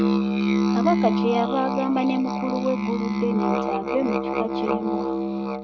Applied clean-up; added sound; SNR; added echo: neural mask model RNNoise.